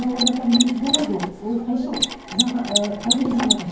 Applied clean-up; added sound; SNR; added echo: none; Mechanisms; 3 dB; reverberation time 0.9 s.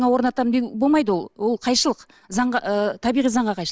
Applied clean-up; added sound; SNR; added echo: none; none; none; none.